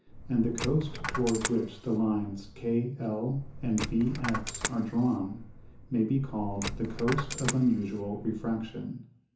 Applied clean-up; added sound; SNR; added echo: none; Coin (dropping); 8 dB; reverberation time 0.6 s.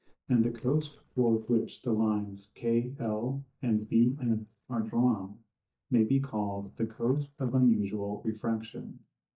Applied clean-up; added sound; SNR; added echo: neural mask model DeepFilterNet 3.